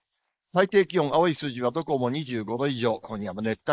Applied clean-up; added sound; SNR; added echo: neural mask model Resemble Enhance denoiser.